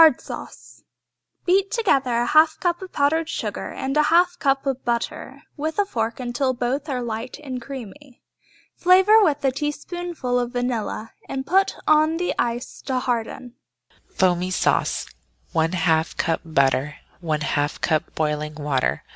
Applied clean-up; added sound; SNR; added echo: none; none; none; none.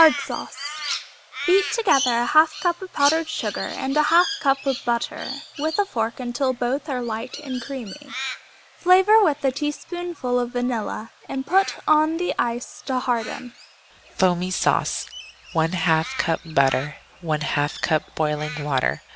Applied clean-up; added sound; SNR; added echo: none; Crow; 12 dB; none.